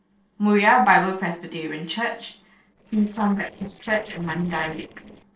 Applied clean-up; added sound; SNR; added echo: neural separator model SepFormer DNS4.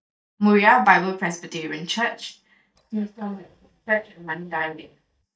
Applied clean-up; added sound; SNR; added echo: neural mask model DeepFilterNet 3.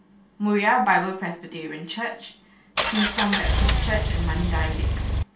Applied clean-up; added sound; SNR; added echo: none; Engine; -4 dB; reverberation time 0.3 s.